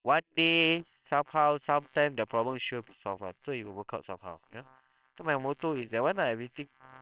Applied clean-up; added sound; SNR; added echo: neural separator model SepFormer WHAMR!.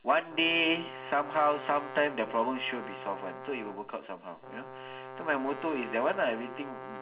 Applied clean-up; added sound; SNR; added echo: none; Brass instrument; 12 dB; reverberation time 0.4 s.